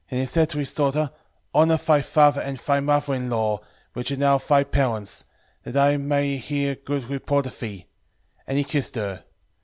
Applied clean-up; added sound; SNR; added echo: none; none; none; none.